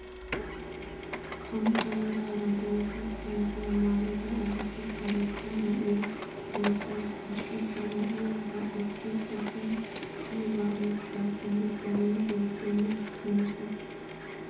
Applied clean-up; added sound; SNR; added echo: none; Printer; 6 dB; reverberation time 0.5 s.